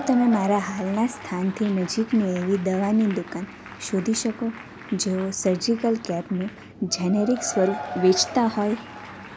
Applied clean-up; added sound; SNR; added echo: none; Applause / Crowd / Cheering; 14 dB; none.